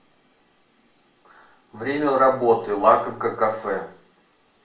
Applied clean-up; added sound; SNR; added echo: none; none; none; reverberation time 0.3 s.